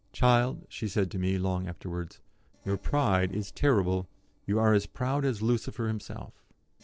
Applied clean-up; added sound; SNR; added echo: neural separator model SepFormer DNS4.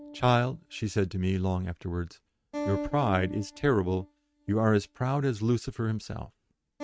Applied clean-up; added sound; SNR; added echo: neural mask model RNNoise.